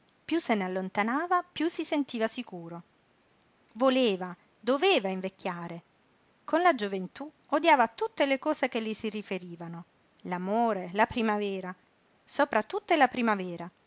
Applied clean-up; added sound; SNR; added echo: none; none; none; none.